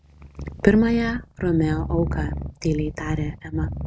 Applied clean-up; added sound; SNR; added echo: neural mask model RNNoise.